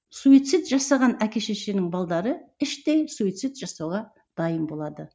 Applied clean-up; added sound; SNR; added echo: none; none; none; none.